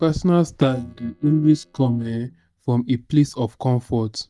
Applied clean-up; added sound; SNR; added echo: neural mask model DeepFilterNet 3.